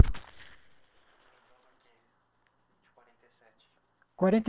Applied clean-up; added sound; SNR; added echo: neural separator model SepFormer WHAM!.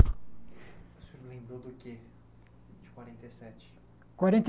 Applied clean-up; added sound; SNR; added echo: none; none; none; none.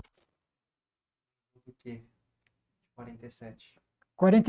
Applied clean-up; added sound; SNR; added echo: neural mask model RNNoise.